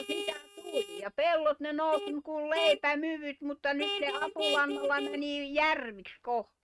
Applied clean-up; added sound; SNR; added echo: neural mask model RNNoise.